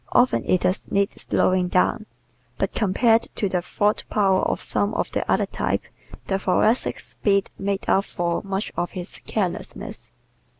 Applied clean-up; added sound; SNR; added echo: none; none; none; none.